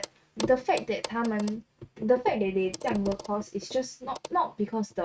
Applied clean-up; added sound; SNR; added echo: neural mask model RNNoise.